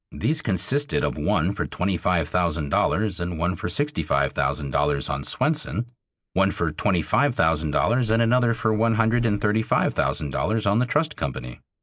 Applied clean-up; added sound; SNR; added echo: neural mask model Resemble Enhance denoiser.